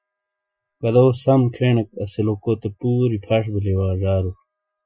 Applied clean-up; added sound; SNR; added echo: classical method Wiener filter.